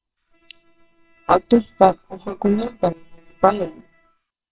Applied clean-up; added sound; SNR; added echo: neural separator model SepFormer WHAMR!.